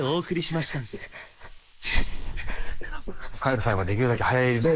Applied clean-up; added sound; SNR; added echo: neural mask model Resemble Enhance denoiser.